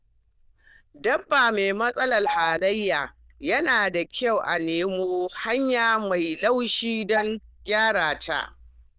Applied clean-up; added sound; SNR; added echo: neural diffusion model UNIVERSE++.